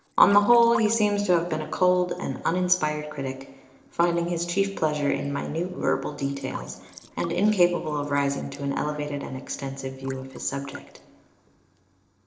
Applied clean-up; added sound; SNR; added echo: neural separator model SepFormer DNS4.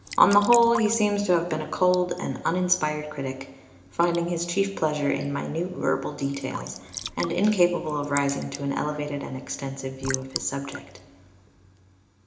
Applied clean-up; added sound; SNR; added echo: none; Raindrop / Drip / Trickle, dribble; 15 dB; reverberation time 0.8 s.